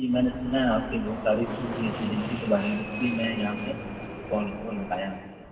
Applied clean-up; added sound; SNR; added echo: none; Fixed-wing aircraft, airplane; 8 dB; reverberation time 2.5 s.